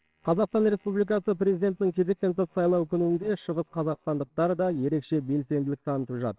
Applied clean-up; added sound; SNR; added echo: neural separator model SepFormer WHAMR!.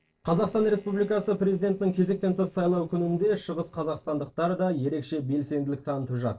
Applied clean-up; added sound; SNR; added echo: neural separator model SepFormer DNS4.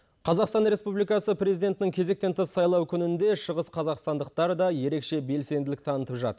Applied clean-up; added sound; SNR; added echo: none; none; none; none.